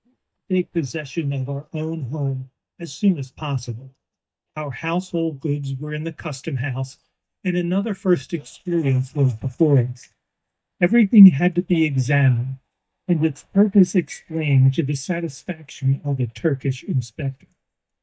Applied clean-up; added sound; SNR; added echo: neural mask model DeepFilterNet 3.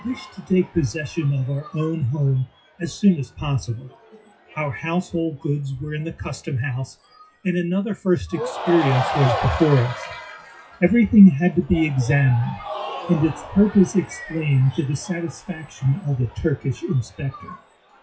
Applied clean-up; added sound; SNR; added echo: classical method WPE with log-MMSE.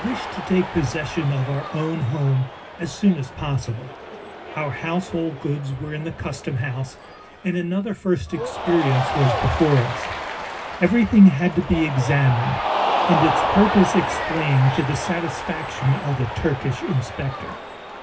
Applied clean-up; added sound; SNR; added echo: none; Cheering; 6 dB; reverberation time 0.4 s.